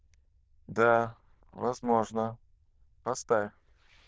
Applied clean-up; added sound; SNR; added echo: neural diffusion model UNIVERSE++.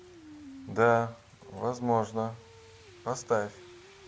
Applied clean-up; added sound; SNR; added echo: none; Rain; 20 dB; none.